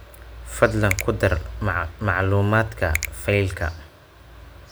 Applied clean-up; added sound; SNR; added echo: none; Finger snapping; 12 dB; none.